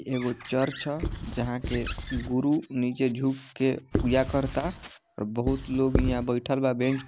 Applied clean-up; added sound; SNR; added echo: none; Squeak / Writing; 6 dB; none.